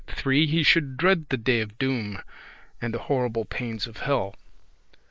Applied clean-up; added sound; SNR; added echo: neural mask model Resemble Enhance denoiser.